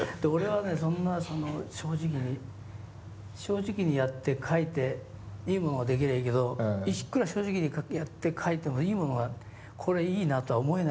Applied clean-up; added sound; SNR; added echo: none; none; none; none.